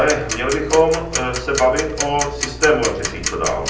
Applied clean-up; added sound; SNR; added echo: none; Tick-tock; 7 dB; reverberation time 0.6 s.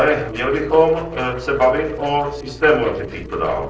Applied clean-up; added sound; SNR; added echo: neural separator model SepFormer DNS4.